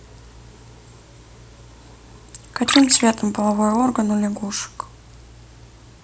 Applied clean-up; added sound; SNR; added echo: none; Liquid; 12 dB; none.